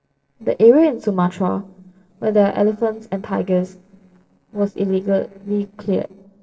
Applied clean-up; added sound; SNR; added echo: neural separator model SepFormer DNS4.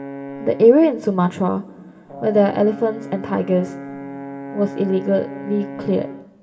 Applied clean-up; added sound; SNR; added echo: none; Brass instrument; 13 dB; reverberation time 2.8 s.